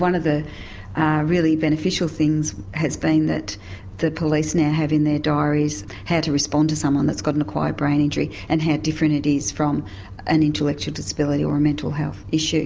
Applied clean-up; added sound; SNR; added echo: none; none; none; none.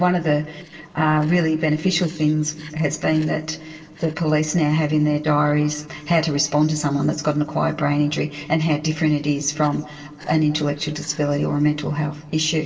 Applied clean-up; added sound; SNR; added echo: neural separator model SepFormer DNS4.